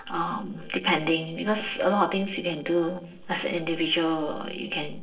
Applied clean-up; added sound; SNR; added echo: neural separator model SepFormer DNS4.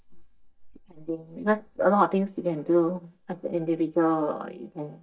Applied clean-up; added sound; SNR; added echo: neural mask model DeepFilterNet 3.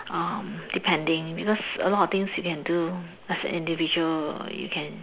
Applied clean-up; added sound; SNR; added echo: none; none; none; none.